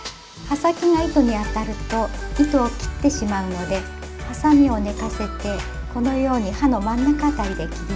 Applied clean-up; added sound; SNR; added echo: none; Drum kit; 17 dB; none.